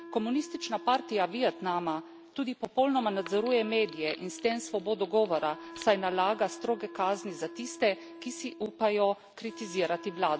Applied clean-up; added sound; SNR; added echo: none; Wind instrument, woodwind instrument + Wood; 16 dB; none.